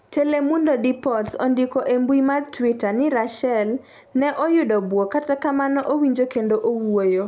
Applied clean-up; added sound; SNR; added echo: none; none; none; none.